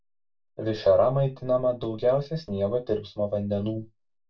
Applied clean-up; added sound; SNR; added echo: none; none; none; reverberation time 0.1 s.